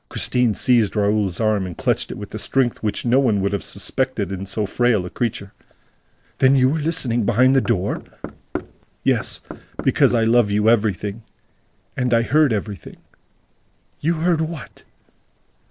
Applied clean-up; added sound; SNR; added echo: neural separator model SepFormer DNS4.